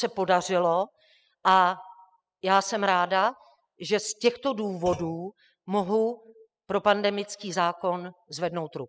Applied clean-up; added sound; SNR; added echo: classical method spectral subtraction.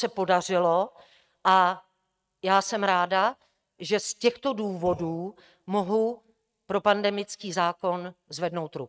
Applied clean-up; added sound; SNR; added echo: neural mask model RNNoise.